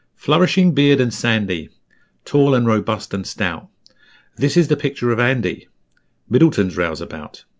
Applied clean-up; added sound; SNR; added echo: none; none; none; none.